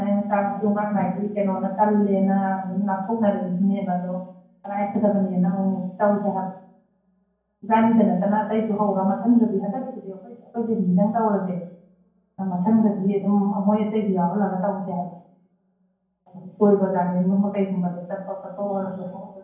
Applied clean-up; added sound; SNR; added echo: none; none; none; reverberation time 0.9 s.